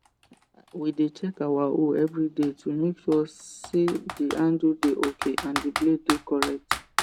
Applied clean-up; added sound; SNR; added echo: none; Computer keyboard; 9 dB; none.